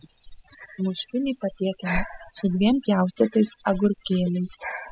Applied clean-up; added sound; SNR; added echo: classical method spectral subtraction.